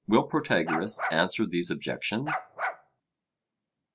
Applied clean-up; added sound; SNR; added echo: none; Bark; 4 dB; none.